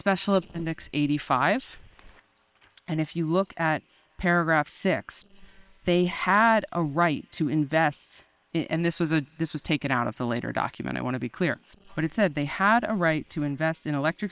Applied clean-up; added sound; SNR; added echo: neural separator model SepFormer WHAM!.